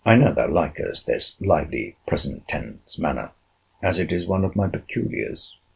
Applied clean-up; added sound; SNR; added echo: none; none; none; none.